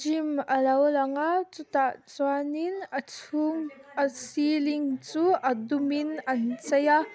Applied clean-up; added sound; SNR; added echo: none; none; none; none.